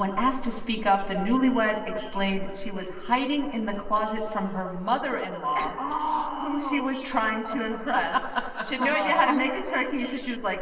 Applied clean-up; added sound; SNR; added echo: neural separator model SepFormer DNS4.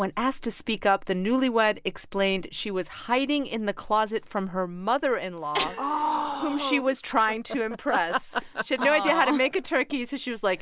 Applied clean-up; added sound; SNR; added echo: none; none; none; none.